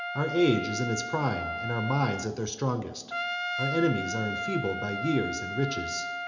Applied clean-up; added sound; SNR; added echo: none; Trumpet; 5 dB; reverberation time 0.8 s.